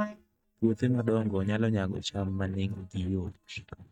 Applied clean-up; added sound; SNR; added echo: neural mask model DeepFilterNet 3.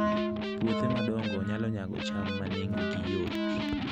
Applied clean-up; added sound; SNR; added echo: none; Wind instrument, woodwind instrument + Electric guitar; -3 dB; none.